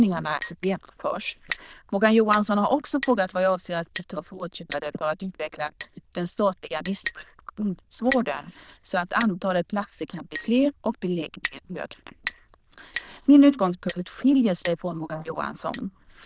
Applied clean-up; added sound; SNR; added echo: neural diffusion model UNIVERSE++.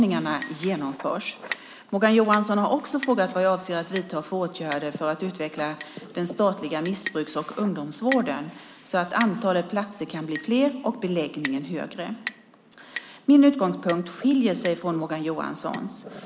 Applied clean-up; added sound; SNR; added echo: none; Chink, clink; 6 dB; none.